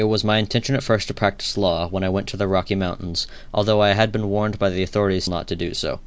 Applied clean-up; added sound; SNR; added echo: none; none; none; none.